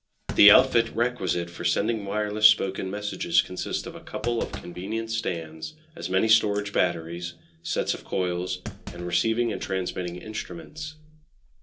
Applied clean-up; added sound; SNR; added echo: none; Thump, thud; 17 dB; reverberation time 0.2 s.